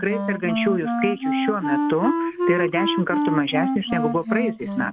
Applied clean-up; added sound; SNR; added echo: none; Wind instrument, woodwind instrument; 0 dB; none.